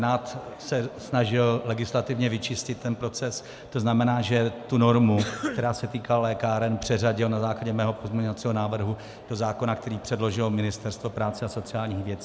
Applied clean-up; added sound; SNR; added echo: none; Cough; 9 dB; none.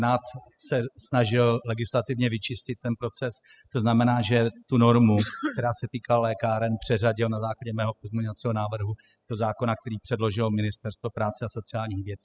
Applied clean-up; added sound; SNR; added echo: classical method spectral subtraction.